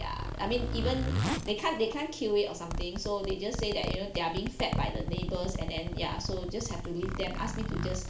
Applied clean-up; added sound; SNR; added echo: none; Zipper (clothing); 1 dB; reverberation time 0.4 s.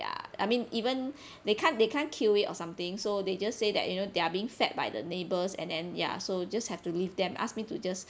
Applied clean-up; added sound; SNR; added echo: none; none; none; none.